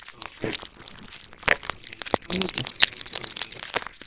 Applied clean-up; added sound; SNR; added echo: neural separator model SepFormer WHAMR!.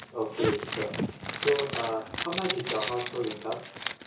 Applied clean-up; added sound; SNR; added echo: none; Zipper (clothing); 3 dB; reverberation time 0.6 s.